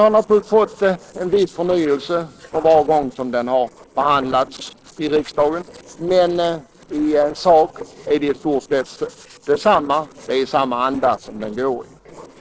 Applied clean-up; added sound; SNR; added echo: neural separator model SepFormer DNS4.